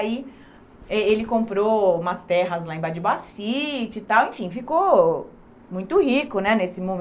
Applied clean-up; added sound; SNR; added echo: none; none; none; none.